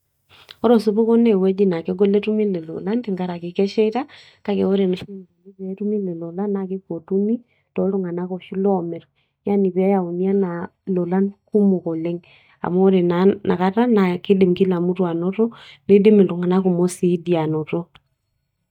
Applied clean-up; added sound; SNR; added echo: neural mask model DeepFilterNet 3.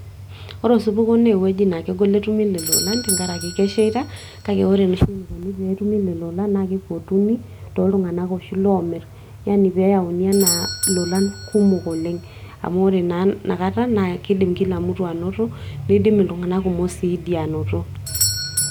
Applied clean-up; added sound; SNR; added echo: none; Doorbell; 11 dB; none.